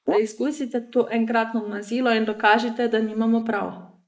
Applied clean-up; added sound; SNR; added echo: neural mask model Resemble Enhance denoiser.